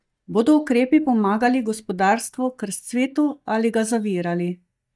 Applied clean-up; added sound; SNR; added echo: neural mask model DeepFilterNet 3.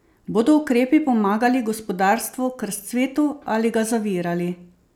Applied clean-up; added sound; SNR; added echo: none; none; none; none.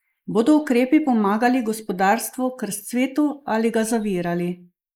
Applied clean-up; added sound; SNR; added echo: neural mask model Resemble Enhance denoiser.